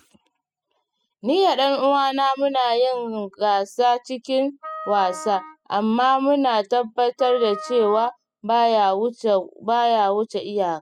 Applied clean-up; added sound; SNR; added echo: classical method spectral subtraction.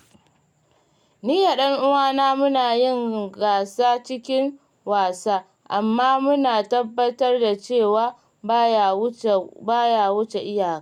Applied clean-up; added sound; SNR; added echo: none; none; none; none.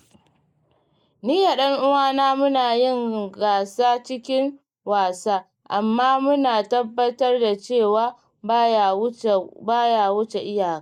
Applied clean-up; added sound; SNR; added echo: neural mask model Resemble Enhance denoiser.